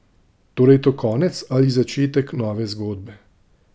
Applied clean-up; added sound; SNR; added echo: none; none; none; none.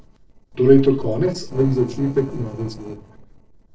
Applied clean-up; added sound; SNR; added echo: neural separator model SepFormer DNS4.